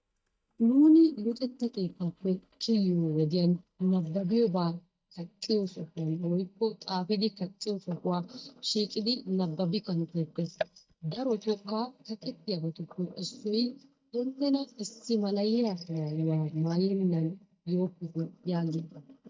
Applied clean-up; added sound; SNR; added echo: neural mask model DeepFilterNet 3.